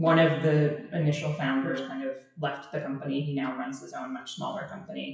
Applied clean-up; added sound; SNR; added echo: classical method WPE with log-MMSE.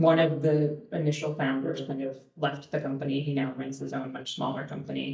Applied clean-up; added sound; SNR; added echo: neural mask model DeepFilterNet 3.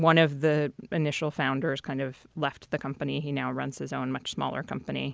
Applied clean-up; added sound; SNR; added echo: none; none; none; none.